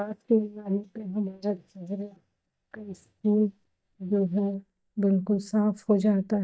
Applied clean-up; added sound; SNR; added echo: neural mask model DeepFilterNet 3.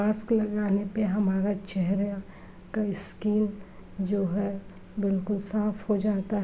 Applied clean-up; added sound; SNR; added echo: none; none; none; none.